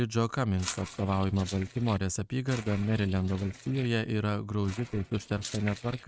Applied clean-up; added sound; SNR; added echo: neural mask model RNNoise.